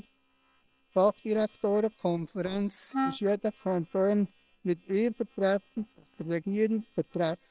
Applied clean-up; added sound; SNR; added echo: neural separator model SepFormer WHAM!.